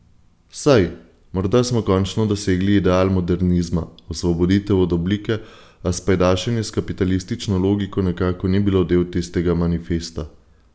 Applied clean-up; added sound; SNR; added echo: none; none; none; none.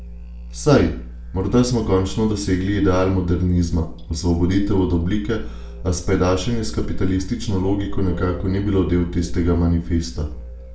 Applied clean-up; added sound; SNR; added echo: none; Musical instrument; 14 dB; reverberation time 0.4 s.